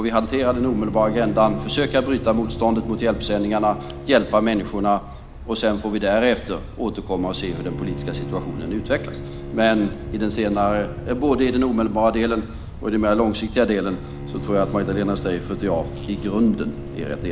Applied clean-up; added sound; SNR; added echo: none; Wind + Bowed string instrument; 10 dB; none.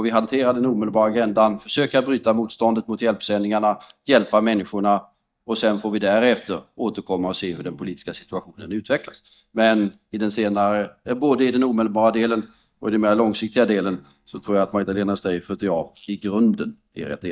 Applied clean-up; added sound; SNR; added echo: neural mask model DeepFilterNet 3.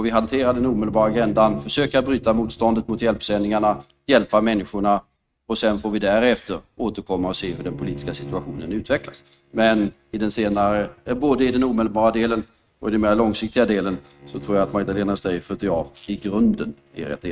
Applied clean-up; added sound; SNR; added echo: neural mask model RNNoise.